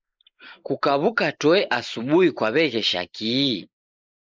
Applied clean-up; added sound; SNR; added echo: neural mask model Resemble Enhance denoiser.